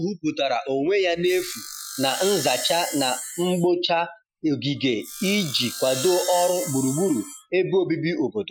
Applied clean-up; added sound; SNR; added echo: classical method Wiener filter.